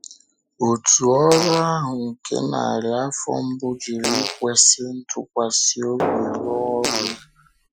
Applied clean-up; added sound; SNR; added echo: classical method Wiener filter.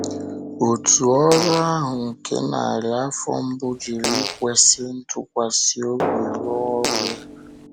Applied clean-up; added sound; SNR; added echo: none; Fart + Drum; 8 dB; none.